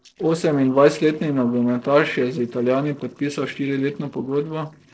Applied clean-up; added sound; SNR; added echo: neural separator model SepFormer DNS4.